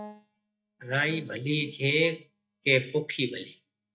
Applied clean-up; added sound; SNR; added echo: neural mask model DeepFilterNet 3.